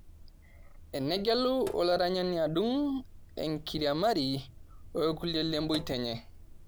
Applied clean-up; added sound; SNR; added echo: none; Sink (filling or washing); 16 dB; none.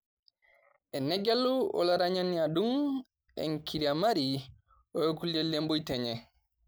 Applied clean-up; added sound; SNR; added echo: none; none; none; none.